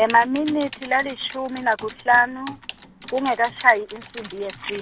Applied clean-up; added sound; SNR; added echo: none; Typing; 17 dB; none.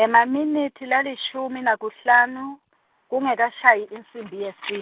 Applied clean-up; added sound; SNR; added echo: none; none; none; none.